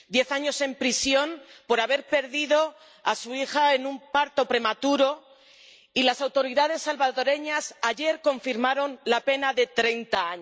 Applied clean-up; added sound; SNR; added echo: none; none; none; none.